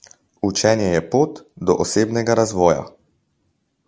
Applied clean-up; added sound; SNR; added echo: none; none; none; none.